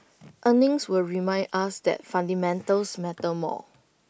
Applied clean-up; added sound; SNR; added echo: none; none; none; none.